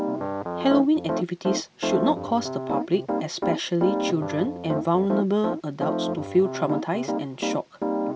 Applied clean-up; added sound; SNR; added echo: none; Piano; 3 dB; none.